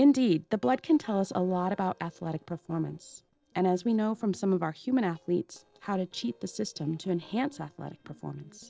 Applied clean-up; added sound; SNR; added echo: neural separator model SepFormer DNS4.